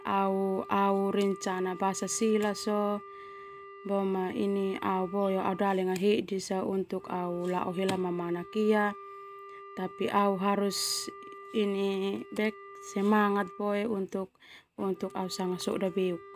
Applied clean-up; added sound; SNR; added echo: none; Wind instrument, woodwind instrument; 17 dB; none.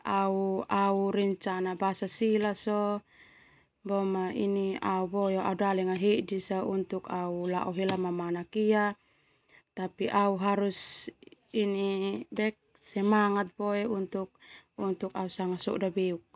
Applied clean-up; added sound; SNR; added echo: none; none; none; none.